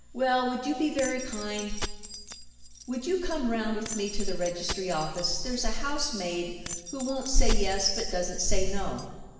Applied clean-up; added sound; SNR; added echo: none; Keys jangling; 14 dB; reverberation time 1.2 s.